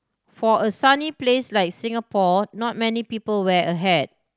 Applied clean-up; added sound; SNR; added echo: none; none; none; none.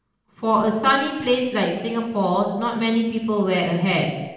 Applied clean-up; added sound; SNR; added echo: none; none; none; reverberation time 0.9 s.